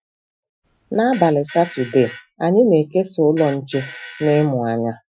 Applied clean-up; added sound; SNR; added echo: classical method Wiener filter.